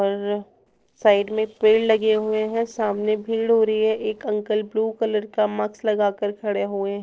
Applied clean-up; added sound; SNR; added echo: neural separator model SepFormer DNS4.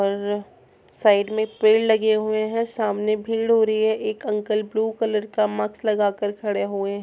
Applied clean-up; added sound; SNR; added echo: none; none; none; none.